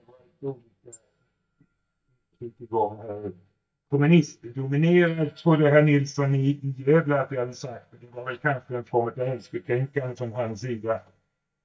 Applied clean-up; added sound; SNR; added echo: neural mask model DeepFilterNet 3.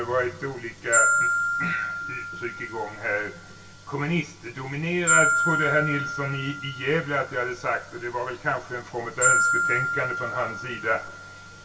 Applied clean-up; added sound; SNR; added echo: none; Glockenspiel; -1 dB; reverberation time 0.2 s.